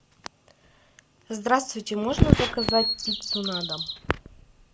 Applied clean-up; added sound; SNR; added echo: none; Bird vocalization, bird call, bird song; 5 dB; none.